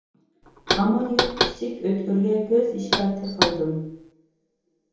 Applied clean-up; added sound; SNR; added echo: none; Knock; 2 dB; reverberation time 0.9 s.